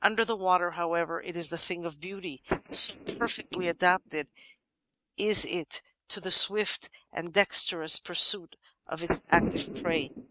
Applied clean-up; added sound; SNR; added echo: neural mask model RNNoise.